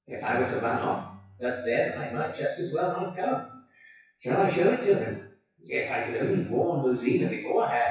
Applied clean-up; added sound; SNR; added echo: classical method WPE with log-MMSE.